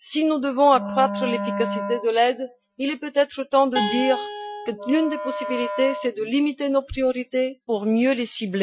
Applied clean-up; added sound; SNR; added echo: classical method Wiener filter.